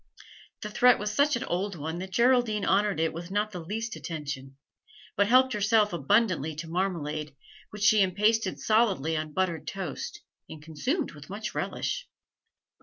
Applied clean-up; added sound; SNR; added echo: none; none; none; none.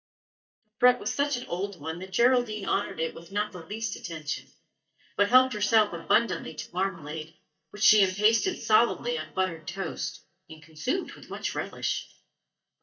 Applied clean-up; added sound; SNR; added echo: neural mask model DeepFilterNet 3.